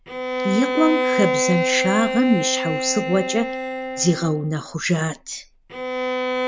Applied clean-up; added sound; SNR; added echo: none; Bowed string instrument; 2 dB; none.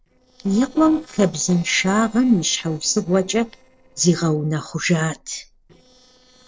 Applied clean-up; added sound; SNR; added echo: neural separator model SepFormer DNS4.